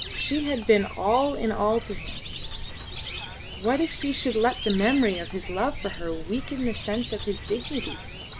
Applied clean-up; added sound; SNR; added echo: none; Cricket + Bird; 8 dB; none.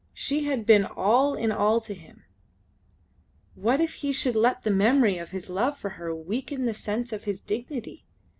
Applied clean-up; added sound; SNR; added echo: none; none; none; none.